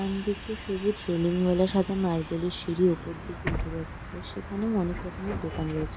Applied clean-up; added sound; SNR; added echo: none; Bus; 9 dB; none.